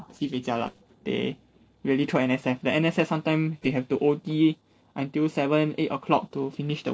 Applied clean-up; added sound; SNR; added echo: neural separator model SepFormer DNS4.